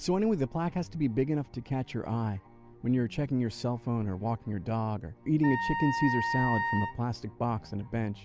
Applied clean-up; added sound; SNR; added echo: none; Wind instrument, woodwind instrument; 2 dB; none.